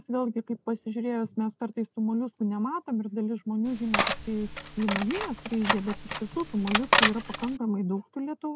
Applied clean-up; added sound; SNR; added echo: none; Cutlery, silverware; -2 dB; none.